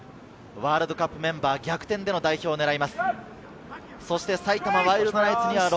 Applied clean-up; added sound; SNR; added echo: none; none; none; none.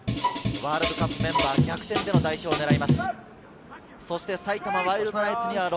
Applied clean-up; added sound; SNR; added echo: none; Drum kit + Bowed string instrument; -4 dB; none.